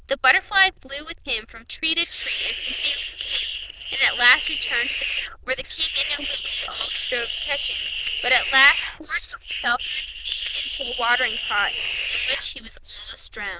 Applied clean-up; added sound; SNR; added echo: neural diffusion model UNIVERSE++.